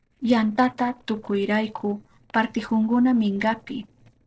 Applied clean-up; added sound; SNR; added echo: neural separator model SepFormer DNS4.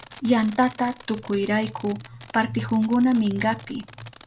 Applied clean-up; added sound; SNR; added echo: none; Fireworks; 18 dB; none.